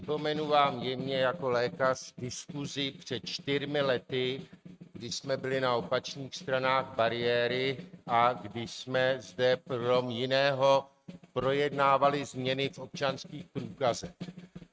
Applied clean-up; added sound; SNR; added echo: neural mask model RNNoise.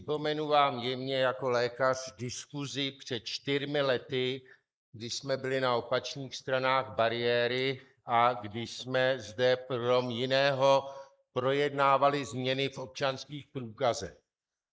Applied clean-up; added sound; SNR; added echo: neural mask model Resemble Enhance denoiser.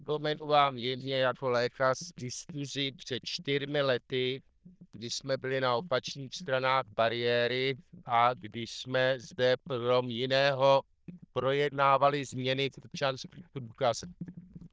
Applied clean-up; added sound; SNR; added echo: neural diffusion model UNIVERSE++.